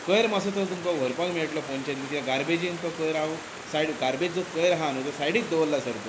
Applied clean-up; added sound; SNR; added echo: none; Stream; 12 dB; none.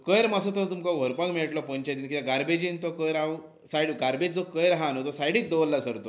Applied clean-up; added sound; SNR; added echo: none; none; none; none.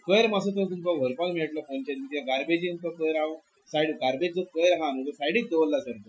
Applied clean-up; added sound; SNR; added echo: classical method Wiener filter.